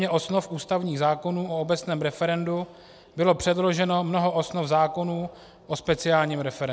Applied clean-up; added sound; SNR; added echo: none; none; none; none.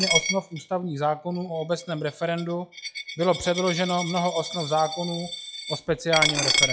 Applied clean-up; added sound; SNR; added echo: classical method log-MMSE.